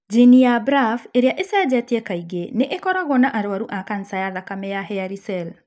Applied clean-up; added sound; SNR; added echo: none; none; none; none.